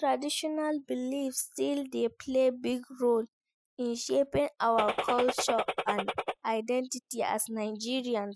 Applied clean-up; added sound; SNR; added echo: classical method spectral subtraction.